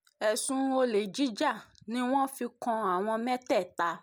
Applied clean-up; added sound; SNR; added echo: none; none; none; none.